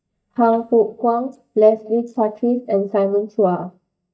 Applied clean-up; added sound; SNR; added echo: neural mask model DeepFilterNet 3.